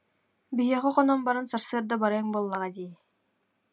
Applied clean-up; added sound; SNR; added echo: none; none; none; none.